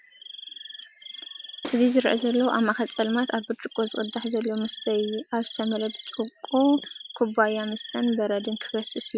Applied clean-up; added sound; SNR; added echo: none; Shatter; 18 dB; none.